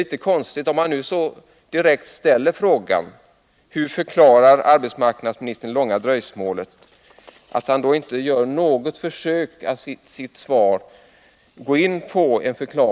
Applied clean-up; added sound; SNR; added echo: none; none; none; none.